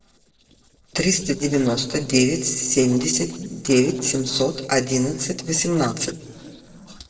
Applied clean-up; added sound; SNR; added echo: neural separator model SepFormer DNS4.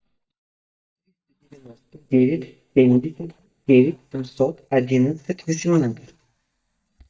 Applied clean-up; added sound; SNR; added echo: neural mask model DeepFilterNet 3.